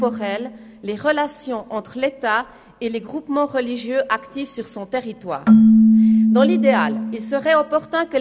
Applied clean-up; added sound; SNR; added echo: none; Keyboard (musical); -2 dB; none.